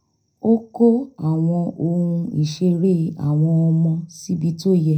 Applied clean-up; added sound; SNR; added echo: none; none; none; reverberation time 0.3 s.